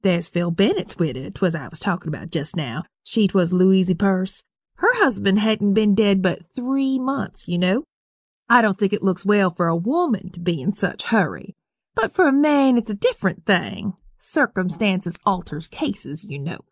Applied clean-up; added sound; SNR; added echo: neural mask model Resemble Enhance denoiser.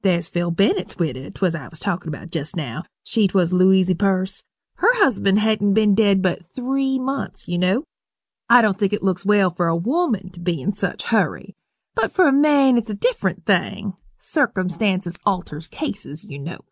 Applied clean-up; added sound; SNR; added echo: none; none; none; none.